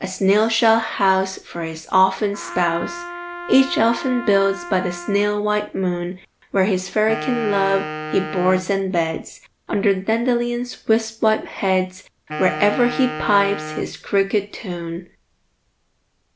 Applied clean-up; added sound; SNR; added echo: none; Wind instrument, woodwind instrument + Trumpet; 10 dB; none.